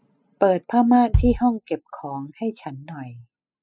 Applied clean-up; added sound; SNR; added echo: classical method spectral subtraction.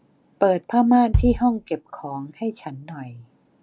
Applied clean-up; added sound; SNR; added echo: none; Bass drum; 5 dB; none.